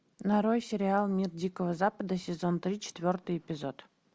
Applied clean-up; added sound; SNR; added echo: none; none; none; none.